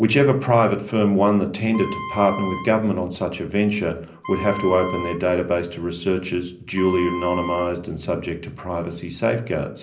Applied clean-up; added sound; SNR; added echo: none; Wind instrument, woodwind instrument; 12 dB; reverberation time 0.5 s.